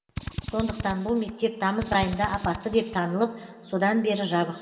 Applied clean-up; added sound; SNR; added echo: none; Drill; 10 dB; reverberation time 1.9 s.